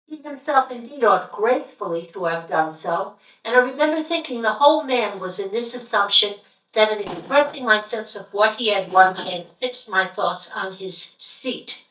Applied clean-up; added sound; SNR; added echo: neural mask model DeepFilterNet 3.